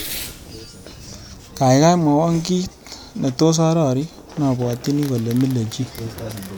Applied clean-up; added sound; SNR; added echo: none; Fireworks; 18 dB; none.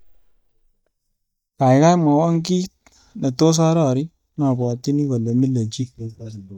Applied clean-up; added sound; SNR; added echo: neural mask model DeepFilterNet 3.